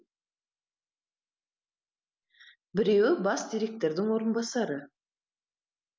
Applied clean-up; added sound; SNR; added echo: none; none; none; none.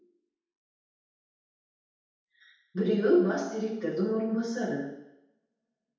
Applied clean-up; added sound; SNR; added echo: none; none; none; reverberation time 0.9 s.